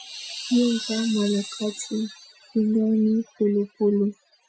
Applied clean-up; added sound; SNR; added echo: classical method Wiener filter.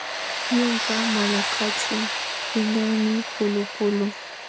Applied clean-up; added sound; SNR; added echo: none; Tools; 3 dB; none.